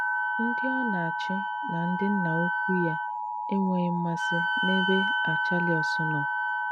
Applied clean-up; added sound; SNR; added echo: none; Wind instrument, woodwind instrument + Alarm; -2 dB; none.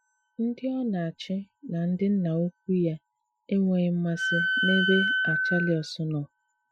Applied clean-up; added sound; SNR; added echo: classical method Wiener filter.